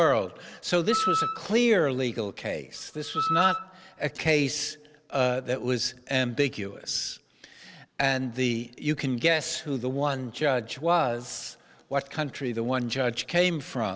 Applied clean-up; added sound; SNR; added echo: none; Wind instrument, woodwind instrument; 4 dB; none.